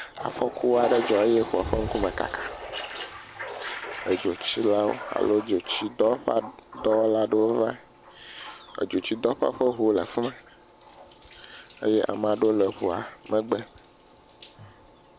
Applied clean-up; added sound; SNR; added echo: none; Toilet flush; 12 dB; none.